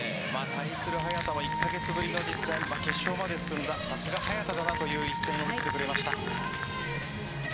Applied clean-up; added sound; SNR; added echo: none; Crushing; 5 dB; none.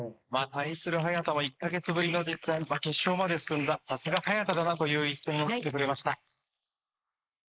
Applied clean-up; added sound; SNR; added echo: neural mask model Resemble Enhance denoiser.